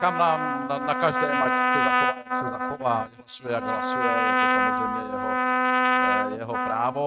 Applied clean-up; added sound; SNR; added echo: neural mask model RNNoise.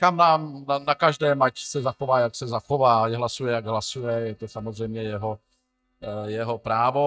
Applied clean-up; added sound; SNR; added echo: neural mask model DeepFilterNet 3.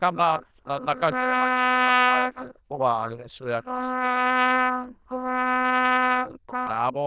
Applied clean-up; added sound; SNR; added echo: neural diffusion model UNIVERSE++.